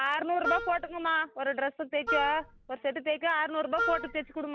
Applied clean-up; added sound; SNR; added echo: none; Wind instrument, woodwind instrument; 4 dB; none.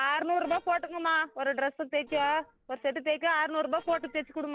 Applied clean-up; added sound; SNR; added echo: neural separator model SepFormer DNS4.